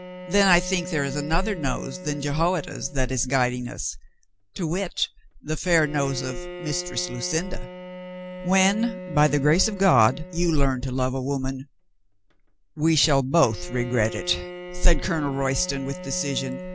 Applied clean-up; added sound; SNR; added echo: none; Bowed string instrument; 14 dB; none.